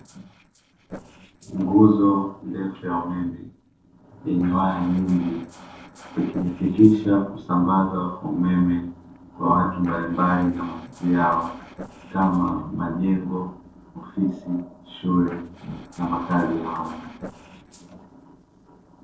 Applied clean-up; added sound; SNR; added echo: neural separator model SepFormer DNS4.